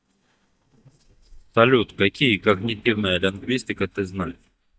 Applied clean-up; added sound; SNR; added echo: neural mask model DeepFilterNet 3.